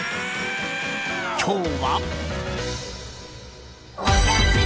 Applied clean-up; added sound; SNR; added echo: none; none; none; none.